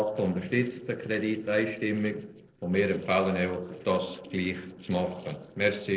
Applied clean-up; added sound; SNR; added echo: neural separator model SepFormer DNS4.